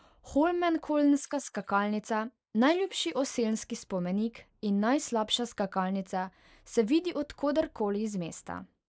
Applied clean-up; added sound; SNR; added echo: neural mask model Resemble Enhance denoiser.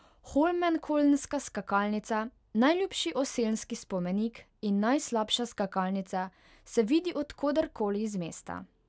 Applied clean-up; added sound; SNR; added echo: none; none; none; none.